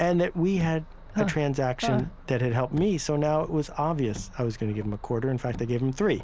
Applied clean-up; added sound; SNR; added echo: none; Car; 16 dB; none.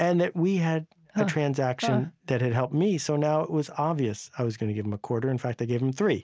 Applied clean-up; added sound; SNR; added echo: none; none; none; none.